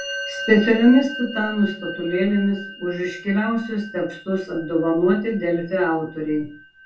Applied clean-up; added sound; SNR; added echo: none; Musical instrument; 14 dB; reverberation time 0.3 s.